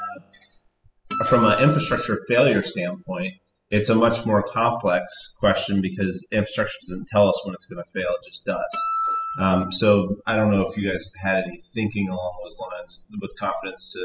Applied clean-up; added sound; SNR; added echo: classical method spectral subtraction.